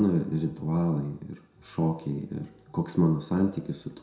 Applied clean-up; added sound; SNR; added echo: none; none; none; reverberation time 0.6 s.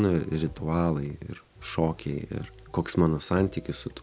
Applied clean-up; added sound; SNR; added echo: none; none; none; none.